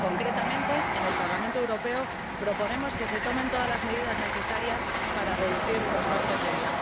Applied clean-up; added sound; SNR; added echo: none; Train; -2 dB; none.